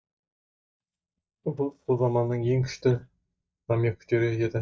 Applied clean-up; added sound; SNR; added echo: neural mask model DeepFilterNet 3.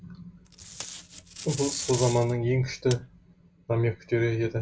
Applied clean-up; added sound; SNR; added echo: none; Packing tape, duct tape; 11 dB; reverberation time 0.2 s.